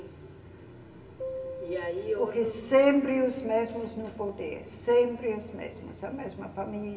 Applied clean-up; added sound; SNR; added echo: none; Piano; 15 dB; reverberation time 2.6 s.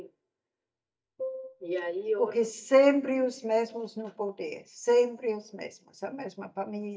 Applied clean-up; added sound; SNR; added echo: neural mask model DeepFilterNet 3.